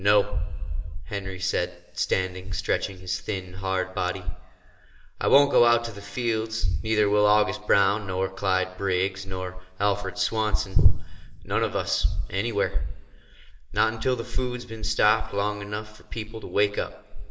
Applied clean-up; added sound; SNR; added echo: none; none; none; reverberation time 1.8 s.